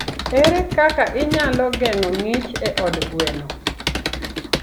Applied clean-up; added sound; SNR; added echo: none; Computer keyboard; 4 dB; none.